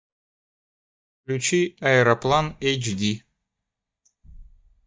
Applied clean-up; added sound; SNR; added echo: neural mask model DeepFilterNet 3.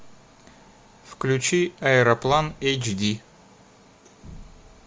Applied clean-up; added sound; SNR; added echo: none; none; none; none.